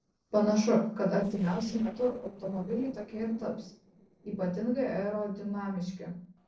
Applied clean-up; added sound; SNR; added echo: neural separator model SepFormer DNS4.